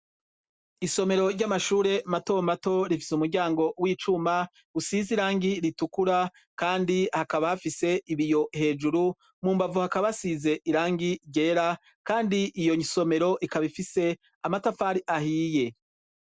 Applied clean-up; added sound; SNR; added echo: none; none; none; none.